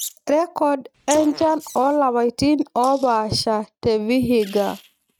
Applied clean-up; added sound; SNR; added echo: neural mask model RNNoise.